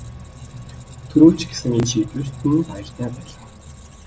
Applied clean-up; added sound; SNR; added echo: none; Squeak; 17 dB; none.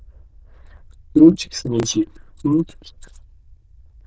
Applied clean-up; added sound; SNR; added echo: neural diffusion model UNIVERSE++.